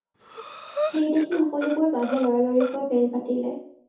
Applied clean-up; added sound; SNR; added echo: none; Breathing; 9 dB; reverberation time 0.5 s.